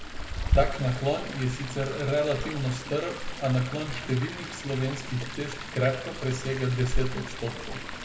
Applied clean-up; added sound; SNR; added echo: none; Chatter / Stream; 3 dB; reverberation time 1.1 s.